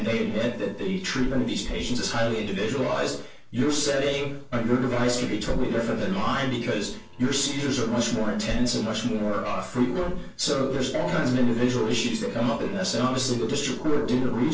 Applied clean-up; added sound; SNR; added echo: neural separator model SepFormer DNS4.